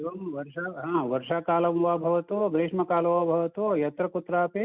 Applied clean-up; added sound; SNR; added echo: none; none; none; none.